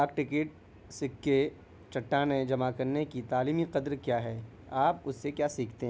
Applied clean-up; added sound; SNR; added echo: none; none; none; none.